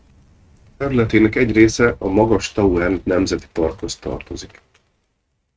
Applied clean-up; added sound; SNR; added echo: neural mask model RNNoise.